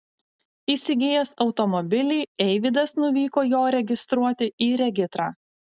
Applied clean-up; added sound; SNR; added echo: none; none; none; none.